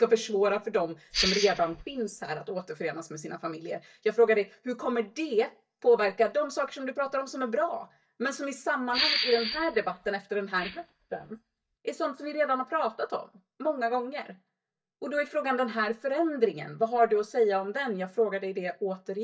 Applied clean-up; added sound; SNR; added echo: neural mask model DeepFilterNet 3.